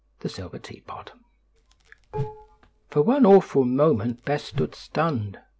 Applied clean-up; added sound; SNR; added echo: none; Whoosh, swoosh, swish + Dishes, pots, and pans; 13 dB; none.